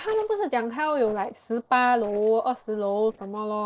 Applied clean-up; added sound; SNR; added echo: neural separator model SepFormer DNS4.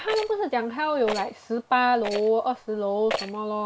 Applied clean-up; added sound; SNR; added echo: none; Rattle; 12 dB; none.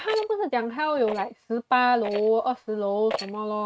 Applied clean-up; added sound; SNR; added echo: neural mask model RNNoise.